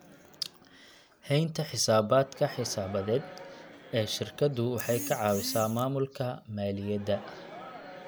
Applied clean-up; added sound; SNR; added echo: none; Crowd; 19 dB; none.